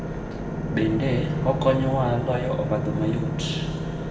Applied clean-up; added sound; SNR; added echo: none; Engine / Boat, Water vehicle; 1 dB; reverberation time 1.8 s.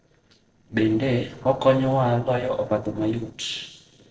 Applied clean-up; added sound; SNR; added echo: neural separator model SepFormer DNS4.